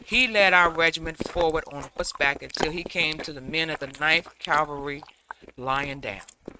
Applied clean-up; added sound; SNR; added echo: neural mask model RNNoise.